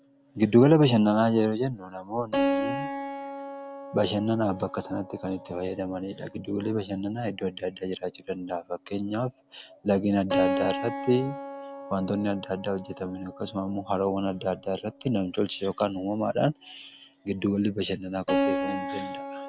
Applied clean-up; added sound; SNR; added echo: none; Keyboard (musical); 7 dB; none.